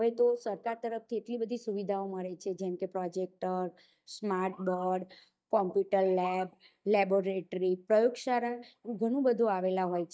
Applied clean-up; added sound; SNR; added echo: neural mask model DeepFilterNet 3.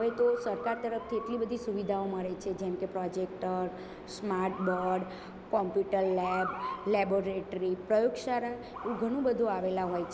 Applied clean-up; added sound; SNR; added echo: none; Motor vehicle (road) / Siren; 14 dB; none.